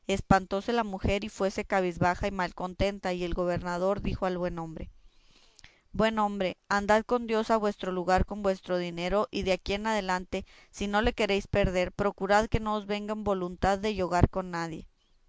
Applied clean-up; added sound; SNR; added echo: none; none; none; none.